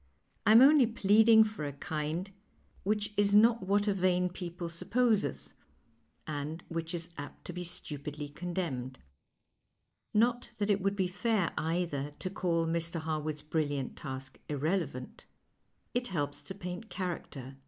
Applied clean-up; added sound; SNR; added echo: neural mask model Resemble Enhance denoiser.